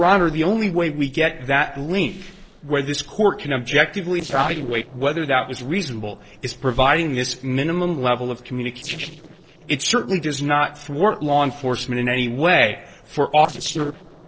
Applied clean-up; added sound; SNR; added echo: neural separator model SepFormer DNS4.